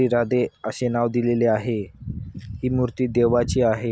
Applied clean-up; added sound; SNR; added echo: none; none; none; none.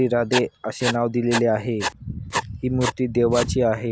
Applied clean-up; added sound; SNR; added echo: none; Writing; 8 dB; none.